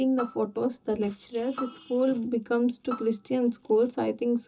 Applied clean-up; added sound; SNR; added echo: none; Bowed string instrument; 17 dB; reverberation time 0.2 s.